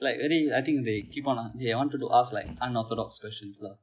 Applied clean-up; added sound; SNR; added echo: neural mask model DeepFilterNet 3.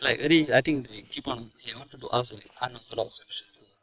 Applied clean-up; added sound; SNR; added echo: neural separator model SepFormer WHAM!.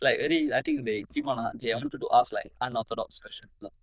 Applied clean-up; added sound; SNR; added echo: neural diffusion model UNIVERSE++.